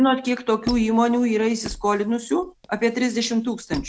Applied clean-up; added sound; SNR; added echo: none; Squeak; 16 dB; none.